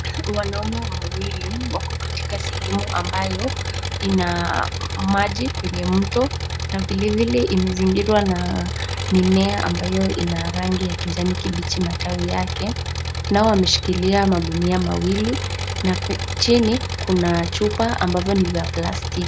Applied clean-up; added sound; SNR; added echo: none; Engine; 4 dB; none.